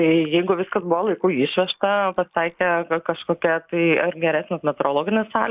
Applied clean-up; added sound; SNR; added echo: neural mask model Resemble Enhance denoiser.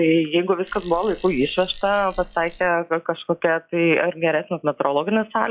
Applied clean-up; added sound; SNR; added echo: classical method log-MMSE.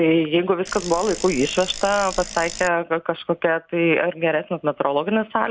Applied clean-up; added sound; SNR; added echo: none; Bicycle; 11 dB; none.